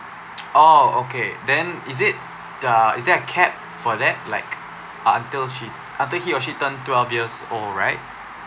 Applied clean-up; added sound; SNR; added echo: none; none; none; none.